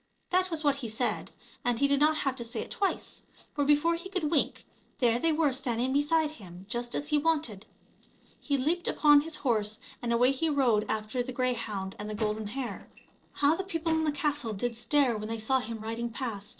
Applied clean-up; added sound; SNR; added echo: neural separator model SepFormer DNS4.